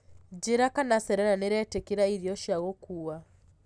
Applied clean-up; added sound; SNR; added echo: none; none; none; none.